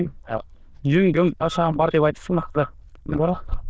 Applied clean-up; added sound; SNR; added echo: neural diffusion model UNIVERSE++.